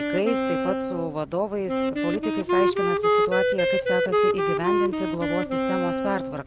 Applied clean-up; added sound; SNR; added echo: none; Wind instrument, woodwind instrument; -5 dB; none.